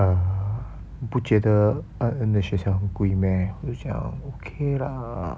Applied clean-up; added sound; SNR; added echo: none; none; none; none.